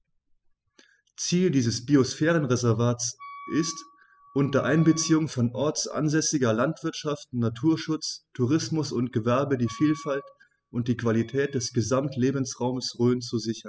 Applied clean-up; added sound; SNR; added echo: classical method spectral subtraction.